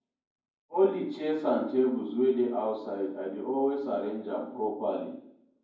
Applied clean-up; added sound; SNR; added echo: none; none; none; reverberation time 0.9 s.